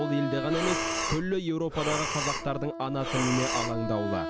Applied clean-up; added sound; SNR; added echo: none; Breathing + Wind instrument, woodwind instrument; 2 dB; none.